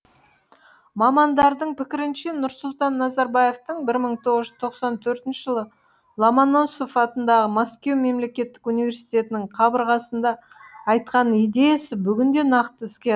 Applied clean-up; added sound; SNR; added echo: none; none; none; none.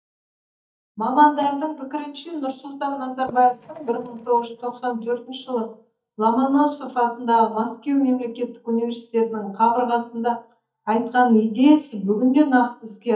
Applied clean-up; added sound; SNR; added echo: neural mask model DeepFilterNet 3.